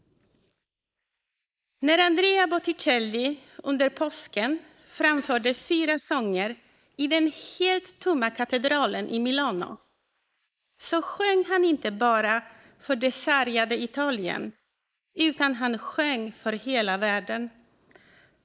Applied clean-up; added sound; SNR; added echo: neural mask model Resemble Enhance denoiser.